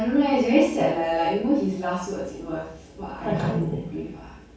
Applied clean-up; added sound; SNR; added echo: none; Snare drum; 19 dB; reverberation time 0.4 s.